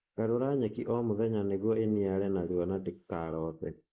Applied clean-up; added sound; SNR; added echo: neural mask model Resemble Enhance denoiser.